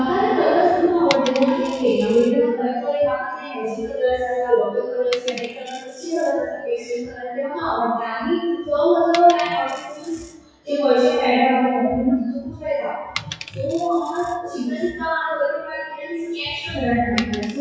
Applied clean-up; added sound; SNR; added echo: classical method WPE with log-MMSE.